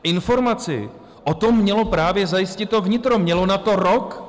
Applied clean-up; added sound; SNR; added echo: none; none; none; none.